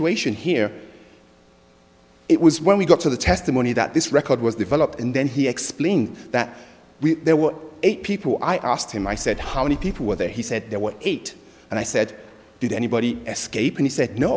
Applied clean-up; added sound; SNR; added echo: none; Telephone; 12 dB; none.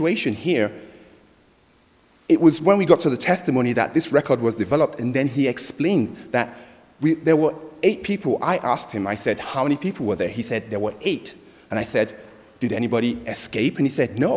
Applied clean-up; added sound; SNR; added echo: neural mask model Resemble Enhance denoiser.